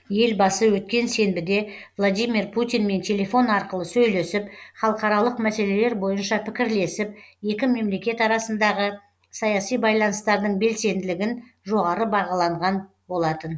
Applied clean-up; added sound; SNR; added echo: none; none; none; none.